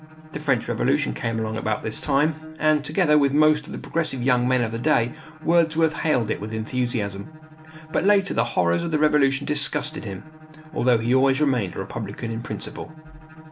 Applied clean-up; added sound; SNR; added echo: none; Bowed string instrument; 20 dB; none.